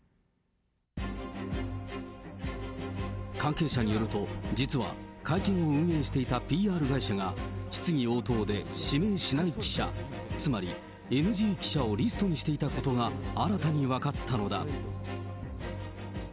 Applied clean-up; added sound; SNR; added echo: none; none; none; none.